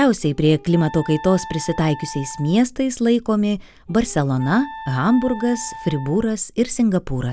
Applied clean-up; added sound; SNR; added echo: none; Wind instrument, woodwind instrument; 17 dB; none.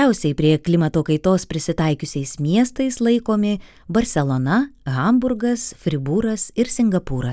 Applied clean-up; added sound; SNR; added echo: none; none; none; none.